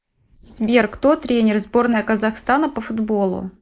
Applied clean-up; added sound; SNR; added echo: neural mask model Resemble Enhance denoiser.